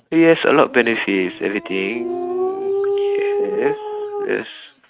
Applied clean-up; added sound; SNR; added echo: neural mask model RNNoise.